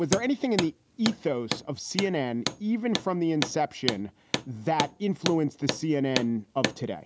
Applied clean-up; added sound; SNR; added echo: none; Hammer; 6 dB; none.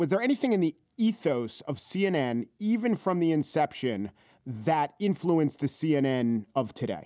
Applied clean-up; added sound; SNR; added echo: none; none; none; none.